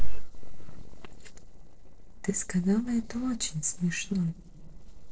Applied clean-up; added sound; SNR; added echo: neural separator model SepFormer DNS4.